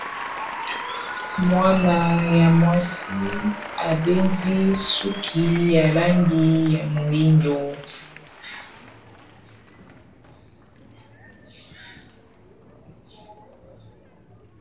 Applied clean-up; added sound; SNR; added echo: none; Applause; 13 dB; reverberation time 0.3 s.